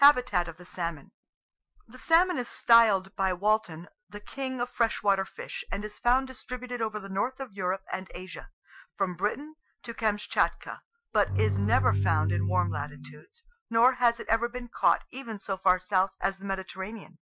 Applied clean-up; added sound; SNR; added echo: classical method Wiener filter.